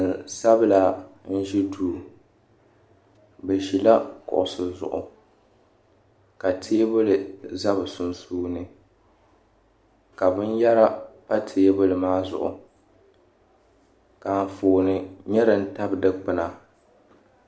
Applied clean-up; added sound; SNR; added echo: none; none; none; none.